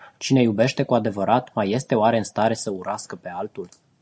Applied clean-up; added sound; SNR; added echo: none; none; none; none.